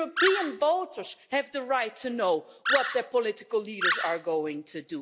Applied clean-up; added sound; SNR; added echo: none; Animal; 2 dB; none.